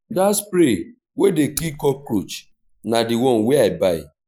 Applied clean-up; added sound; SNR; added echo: neural mask model Resemble Enhance denoiser.